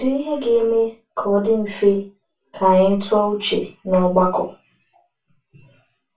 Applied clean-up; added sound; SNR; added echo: none; none; none; reverberation time 0.2 s.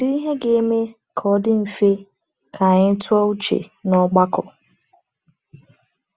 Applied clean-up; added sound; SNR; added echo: none; none; none; none.